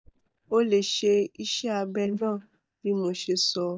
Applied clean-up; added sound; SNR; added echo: neural mask model DeepFilterNet 3.